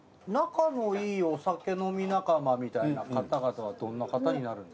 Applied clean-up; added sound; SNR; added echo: none; none; none; none.